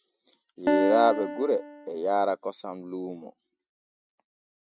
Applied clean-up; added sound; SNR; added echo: neural mask model RNNoise.